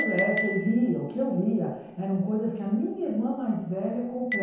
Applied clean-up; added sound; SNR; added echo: none; Chink, clink; 9 dB; reverberation time 0.9 s.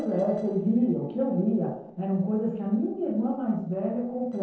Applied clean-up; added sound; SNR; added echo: neural separator model SepFormer DNS4.